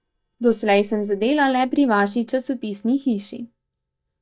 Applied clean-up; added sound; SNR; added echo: neural mask model DeepFilterNet 3.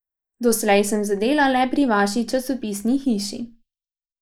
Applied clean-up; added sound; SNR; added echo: neural mask model Resemble Enhance denoiser.